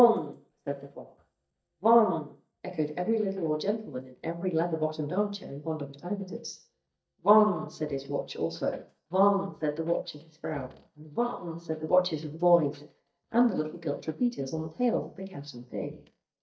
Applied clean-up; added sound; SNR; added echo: neural mask model DeepFilterNet 3.